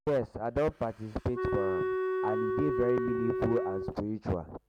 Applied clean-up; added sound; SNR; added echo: none; Wind instrument, woodwind instrument; 0 dB; none.